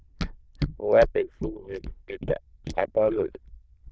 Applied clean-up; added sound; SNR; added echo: neural diffusion model UNIVERSE++.